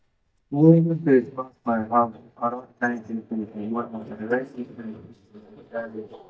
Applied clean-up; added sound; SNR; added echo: neural mask model DeepFilterNet 3.